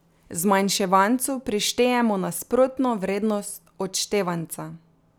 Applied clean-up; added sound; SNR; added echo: none; none; none; none.